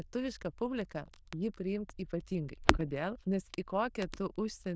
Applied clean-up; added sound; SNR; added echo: neural diffusion model UNIVERSE++.